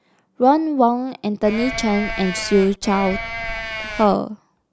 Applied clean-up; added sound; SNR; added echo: none; Livestock, farm animals, working animals; 8 dB; none.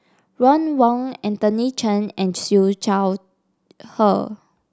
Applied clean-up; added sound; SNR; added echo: none; none; none; none.